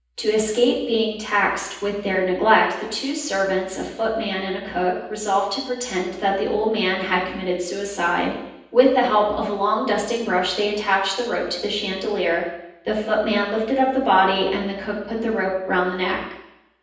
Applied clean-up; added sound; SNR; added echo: none; none; none; reverberation time 0.9 s.